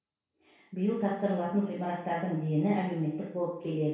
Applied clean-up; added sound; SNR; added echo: none; none; none; reverberation time 0.6 s.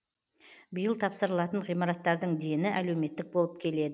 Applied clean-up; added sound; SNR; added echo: none; none; none; none.